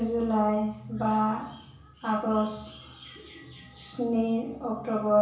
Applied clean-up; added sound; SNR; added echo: none; none; none; reverberation time 0.6 s.